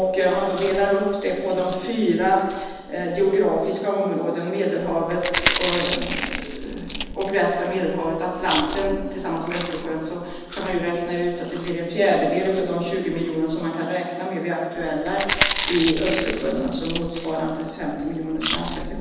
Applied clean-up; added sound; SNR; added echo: none; Chewing, mastication; 8 dB; reverberation time 1.1 s.